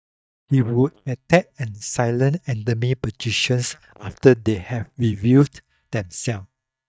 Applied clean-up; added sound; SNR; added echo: neural mask model DeepFilterNet 3.